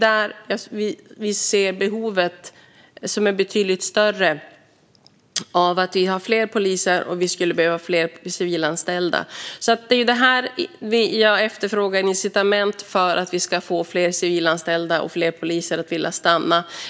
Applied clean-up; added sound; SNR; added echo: none; none; none; none.